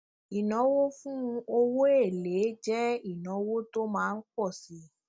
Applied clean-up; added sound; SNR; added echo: none; none; none; none.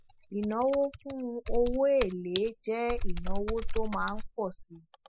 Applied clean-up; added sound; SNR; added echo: classical method spectral subtraction.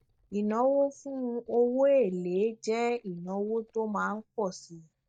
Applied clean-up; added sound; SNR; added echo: neural mask model DeepFilterNet 3.